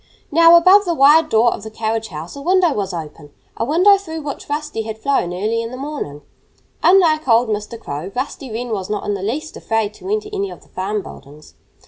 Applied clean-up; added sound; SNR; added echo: none; none; none; none.